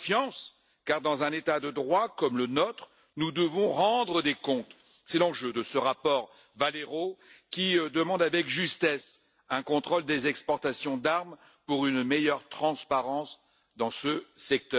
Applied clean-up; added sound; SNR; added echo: none; none; none; none.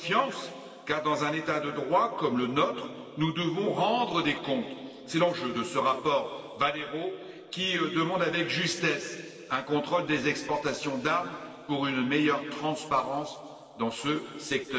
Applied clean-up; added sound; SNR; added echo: none; none; none; reverberation time 2.6 s.